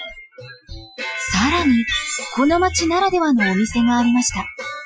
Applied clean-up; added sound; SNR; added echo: classical method Wiener filter.